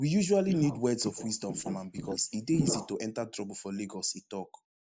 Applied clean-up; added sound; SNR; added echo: neural mask model Resemble Enhance denoiser.